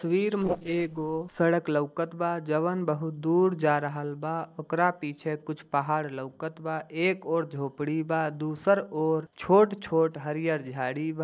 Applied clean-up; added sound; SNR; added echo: neural separator model SepFormer DNS4.